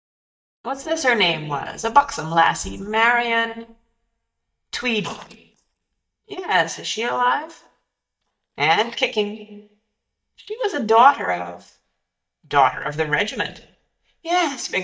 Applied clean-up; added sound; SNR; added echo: neural mask model DeepFilterNet 3.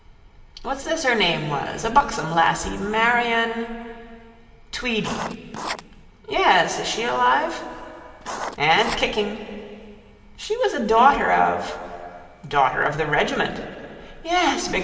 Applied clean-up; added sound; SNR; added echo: none; Writing; 9 dB; reverberation time 2.6 s.